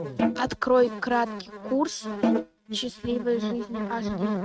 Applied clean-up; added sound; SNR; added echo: neural mask model RNNoise.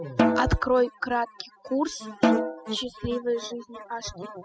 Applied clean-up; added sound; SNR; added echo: classical method spectral subtraction.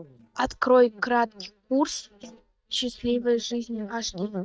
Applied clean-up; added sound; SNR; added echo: neural mask model DeepFilterNet 3.